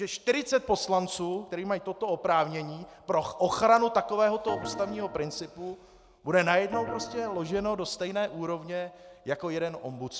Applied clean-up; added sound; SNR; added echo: none; Organ; 10 dB; none.